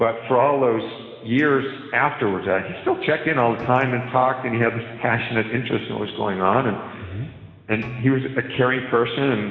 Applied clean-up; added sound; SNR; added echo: none; Bowed string instrument; 20 dB; reverberation time 2.4 s.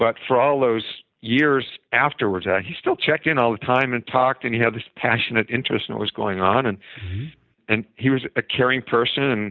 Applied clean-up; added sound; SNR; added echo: none; none; none; none.